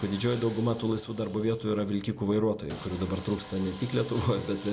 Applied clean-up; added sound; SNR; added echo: none; Sawing; 17 dB; none.